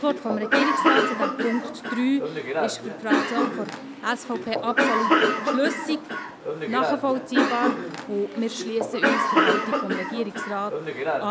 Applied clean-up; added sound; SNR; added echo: none; Cough; -3 dB; none.